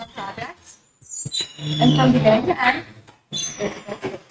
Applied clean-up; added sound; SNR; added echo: neural mask model RNNoise.